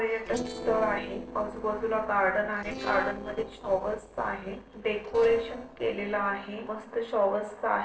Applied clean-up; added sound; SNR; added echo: neural separator model SepFormer DNS4.